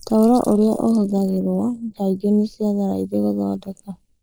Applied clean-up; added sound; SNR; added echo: neural mask model Resemble Enhance denoiser.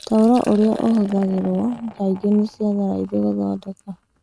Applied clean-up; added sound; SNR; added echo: neural mask model RNNoise.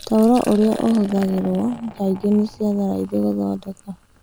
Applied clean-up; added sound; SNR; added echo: none; Liquid; 18 dB; none.